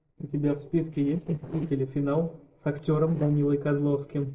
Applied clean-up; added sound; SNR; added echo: neural separator model SepFormer DNS4.